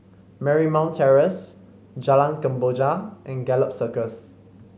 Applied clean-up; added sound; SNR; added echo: none; none; none; none.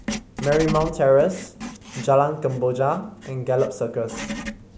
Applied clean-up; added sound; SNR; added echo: none; Writing; 12 dB; none.